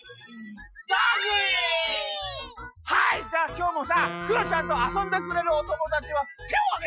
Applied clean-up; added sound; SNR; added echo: classical method Wiener filter.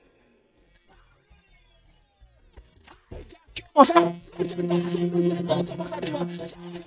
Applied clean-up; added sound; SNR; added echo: neural mask model DeepFilterNet 3.